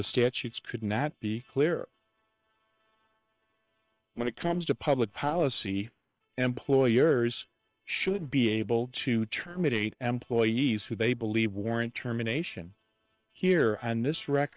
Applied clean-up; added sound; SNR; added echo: neural separator model SepFormer WHAM!.